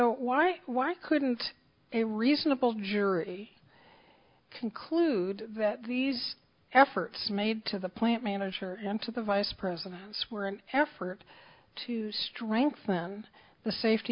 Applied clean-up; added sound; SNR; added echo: none; none; none; none.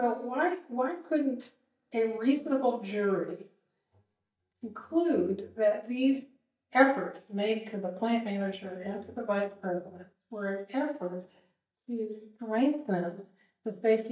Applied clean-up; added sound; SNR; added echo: neural mask model DeepFilterNet 3.